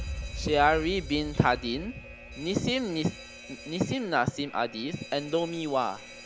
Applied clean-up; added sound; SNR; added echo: none; Alarm; 12 dB; none.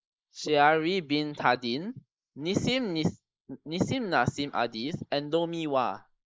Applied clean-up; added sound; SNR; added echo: neural mask model Resemble Enhance denoiser.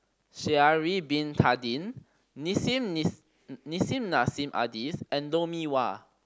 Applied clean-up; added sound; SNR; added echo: none; none; none; none.